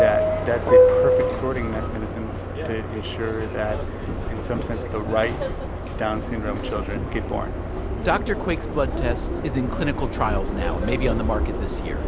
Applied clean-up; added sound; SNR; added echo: none; Subway, metro, underground; -4 dB; none.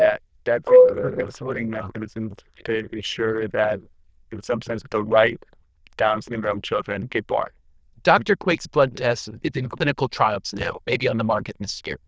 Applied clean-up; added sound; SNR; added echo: neural diffusion model UNIVERSE++.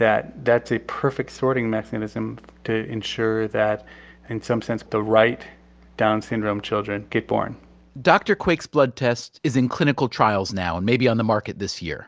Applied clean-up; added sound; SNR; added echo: none; none; none; none.